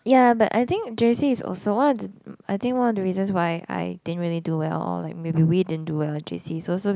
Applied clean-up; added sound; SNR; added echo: none; none; none; none.